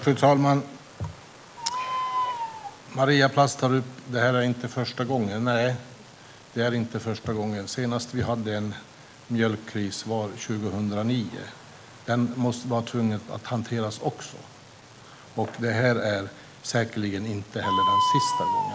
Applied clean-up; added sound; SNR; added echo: none; Bird; 7 dB; none.